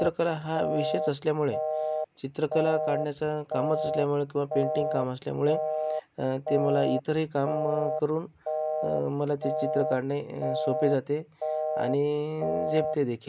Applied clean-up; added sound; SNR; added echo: none; Telephone; 2 dB; none.